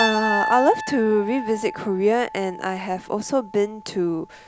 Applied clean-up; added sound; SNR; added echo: none; Piano; 7 dB; none.